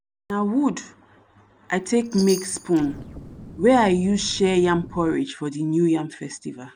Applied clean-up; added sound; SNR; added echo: none; Chime + Explosion; 16 dB; none.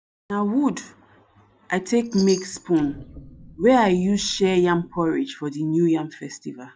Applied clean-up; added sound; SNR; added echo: classical method log-MMSE.